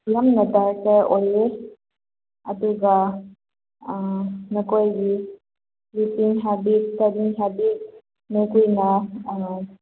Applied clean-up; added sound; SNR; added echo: none; none; none; none.